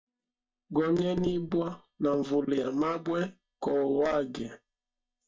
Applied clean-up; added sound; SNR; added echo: neural mask model DeepFilterNet 3.